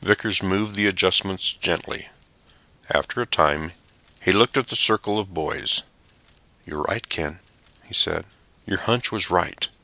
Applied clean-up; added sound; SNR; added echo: none; none; none; none.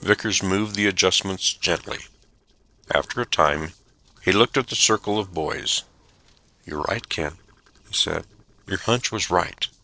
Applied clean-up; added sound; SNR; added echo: neural separator model SepFormer DNS4.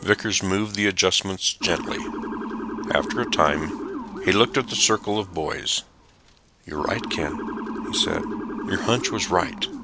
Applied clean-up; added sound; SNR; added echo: none; Motor vehicle (road) / Siren; 7 dB; none.